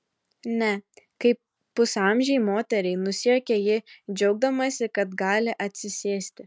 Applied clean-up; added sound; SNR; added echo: none; none; none; none.